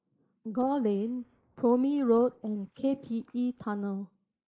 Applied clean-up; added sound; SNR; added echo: neural mask model Resemble Enhance denoiser.